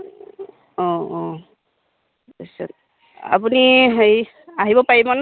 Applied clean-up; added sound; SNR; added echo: none; none; none; none.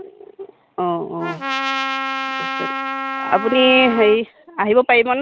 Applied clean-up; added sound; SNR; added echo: none; Trumpet; 5 dB; none.